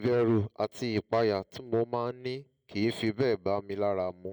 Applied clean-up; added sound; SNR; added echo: none; none; none; none.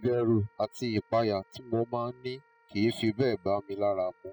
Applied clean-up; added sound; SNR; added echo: classical method spectral subtraction.